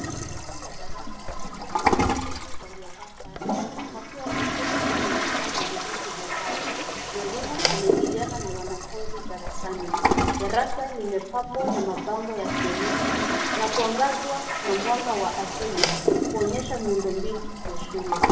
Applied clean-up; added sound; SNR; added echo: none; Toilet flush; -4 dB; reverberation time 0.8 s.